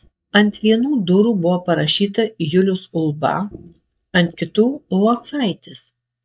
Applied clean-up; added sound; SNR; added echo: neural mask model DeepFilterNet 3.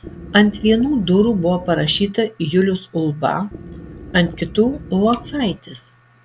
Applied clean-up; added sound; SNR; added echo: none; Wind instrument, woodwind instrument; 16 dB; none.